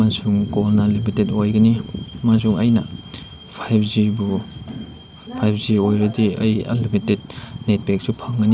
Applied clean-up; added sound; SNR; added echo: none; none; none; none.